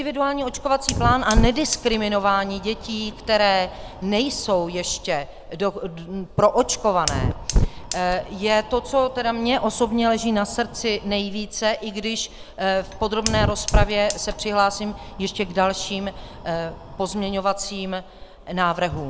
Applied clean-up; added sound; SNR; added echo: none; Fire; 6 dB; none.